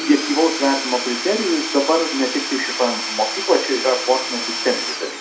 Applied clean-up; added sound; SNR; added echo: none; Tools / Domestic sounds, home sounds; 5 dB; reverberation time 0.4 s.